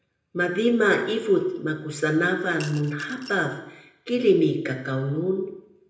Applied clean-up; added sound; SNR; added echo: none; Coin (dropping) / Glass; 20 dB; reverberation time 0.8 s.